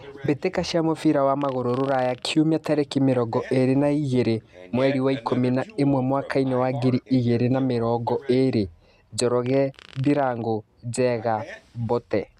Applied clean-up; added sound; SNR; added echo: none; Fart; 20 dB; none.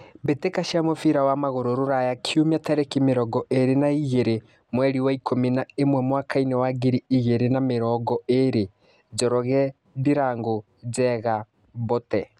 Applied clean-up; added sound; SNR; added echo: none; none; none; none.